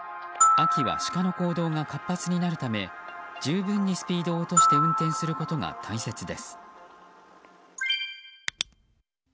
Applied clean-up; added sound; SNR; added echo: none; Glockenspiel; -2 dB; none.